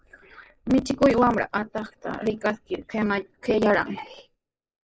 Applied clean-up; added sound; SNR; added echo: neural mask model Resemble Enhance denoiser.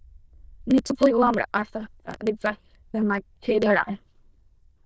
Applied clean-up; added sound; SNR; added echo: neural diffusion model UNIVERSE++.